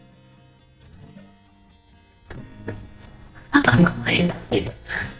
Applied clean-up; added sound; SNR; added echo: neural mask model DeepFilterNet 3.